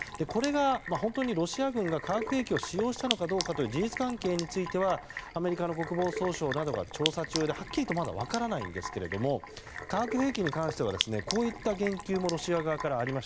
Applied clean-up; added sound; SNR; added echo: none; Sink (filling or washing); 8 dB; none.